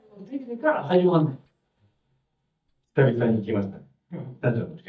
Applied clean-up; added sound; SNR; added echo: neural mask model DeepFilterNet 3.